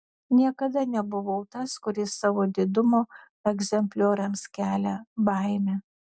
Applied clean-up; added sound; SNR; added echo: none; none; none; none.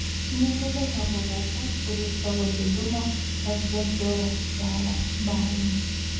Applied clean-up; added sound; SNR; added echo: none; Car; -1 dB; reverberation time 1.2 s.